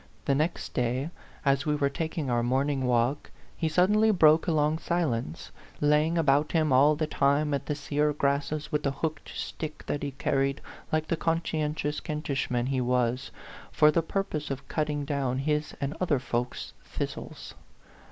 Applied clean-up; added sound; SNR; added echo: none; none; none; none.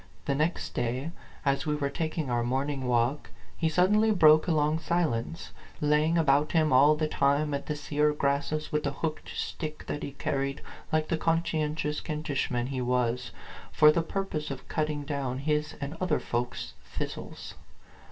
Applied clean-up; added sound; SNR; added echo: none; none; none; reverberation time 0.2 s.